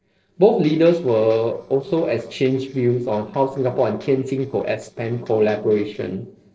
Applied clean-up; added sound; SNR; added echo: neural separator model SepFormer DNS4.